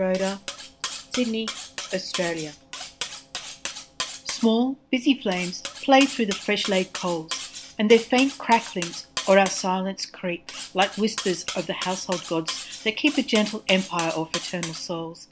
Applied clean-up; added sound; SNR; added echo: none; Cutlery, silverware; 11 dB; none.